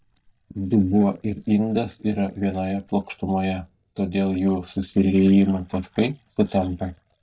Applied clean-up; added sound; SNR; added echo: neural mask model DeepFilterNet 3.